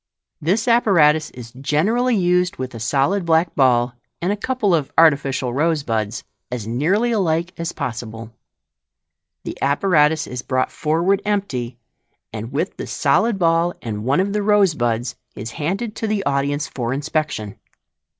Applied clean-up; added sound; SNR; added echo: none; none; none; none.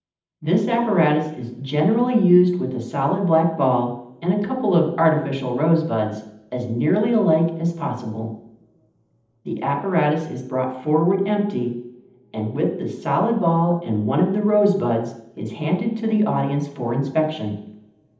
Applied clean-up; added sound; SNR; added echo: none; none; none; reverberation time 0.8 s.